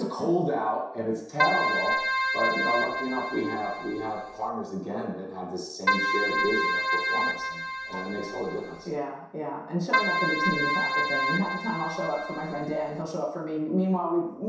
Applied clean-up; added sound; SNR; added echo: none; Keyboard (musical); -2 dB; reverberation time 0.7 s.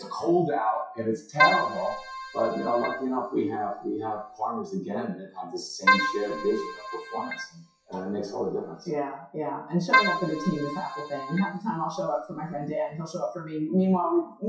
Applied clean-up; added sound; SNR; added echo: classical method WPE with log-MMSE.